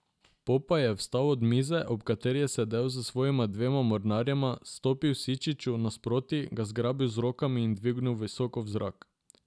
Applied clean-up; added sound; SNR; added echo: none; none; none; none.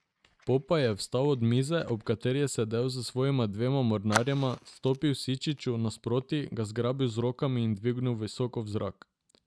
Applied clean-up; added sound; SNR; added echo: neural mask model RNNoise.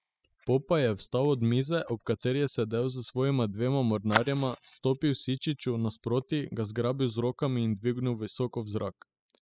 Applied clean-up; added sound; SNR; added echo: classical method spectral subtraction.